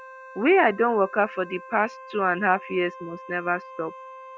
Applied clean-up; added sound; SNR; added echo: none; Wind instrument, woodwind instrument; 17 dB; none.